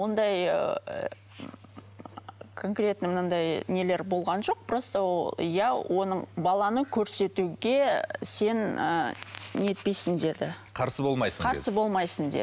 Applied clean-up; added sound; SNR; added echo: none; none; none; none.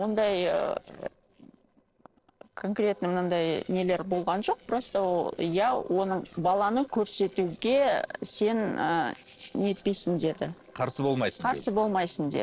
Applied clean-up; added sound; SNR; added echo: neural separator model SepFormer DNS4.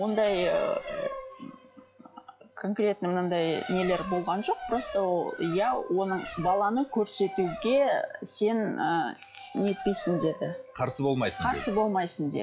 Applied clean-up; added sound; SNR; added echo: classical method log-MMSE.